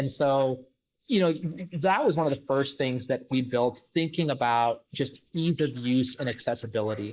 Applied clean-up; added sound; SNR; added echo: neural mask model Resemble Enhance denoiser.